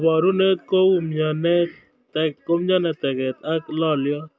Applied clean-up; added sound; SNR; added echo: none; none; none; none.